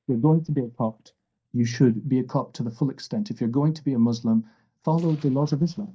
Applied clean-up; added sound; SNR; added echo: neural mask model DeepFilterNet 3.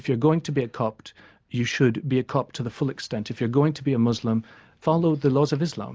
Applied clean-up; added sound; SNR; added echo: none; none; none; none.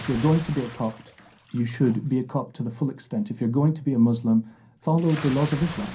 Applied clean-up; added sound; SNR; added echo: none; Bathtub (filling or washing) / Splash, splatter; 17 dB; reverberation time 0.3 s.